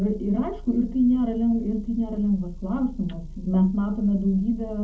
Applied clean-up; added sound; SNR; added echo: none; Motor vehicle (road) / Engine; 13 dB; reverberation time 0.3 s.